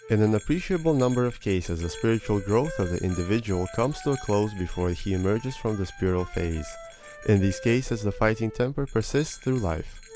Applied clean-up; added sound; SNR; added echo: none; Wind instrument, woodwind instrument + Bell; 18 dB; none.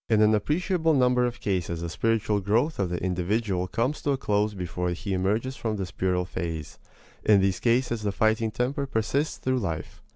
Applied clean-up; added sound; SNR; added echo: none; none; none; none.